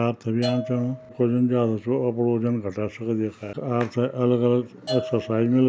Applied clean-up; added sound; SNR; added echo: none; Bell / Percussion; 15 dB; none.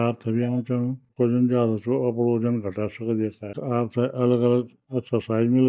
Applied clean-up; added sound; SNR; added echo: neural mask model DeepFilterNet 3.